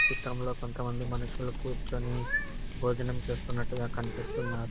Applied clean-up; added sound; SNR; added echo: none; Cat; -3 dB; none.